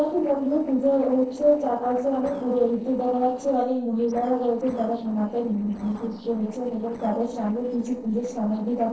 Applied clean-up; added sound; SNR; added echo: neural separator model SepFormer DNS4.